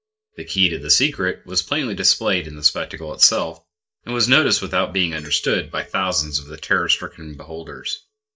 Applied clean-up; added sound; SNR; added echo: neural mask model DeepFilterNet 3.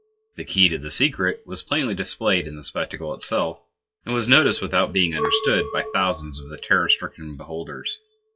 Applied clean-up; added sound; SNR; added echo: classical method WPE with log-MMSE.